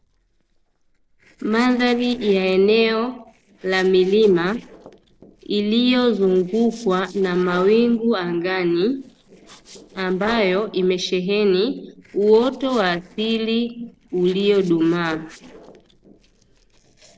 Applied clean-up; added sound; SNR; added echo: neural separator model SepFormer DNS4.